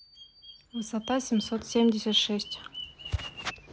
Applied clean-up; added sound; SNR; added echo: none; Bird vocalization, bird call, bird song; 15 dB; none.